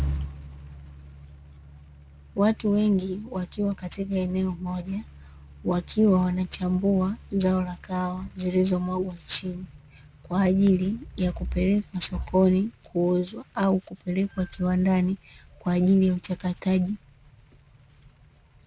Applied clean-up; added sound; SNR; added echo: none; none; none; none.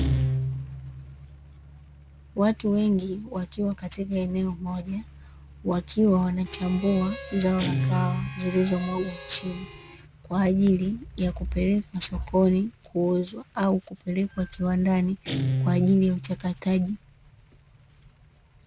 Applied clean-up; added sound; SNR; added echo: none; Guitar + Harmonica; 8 dB; none.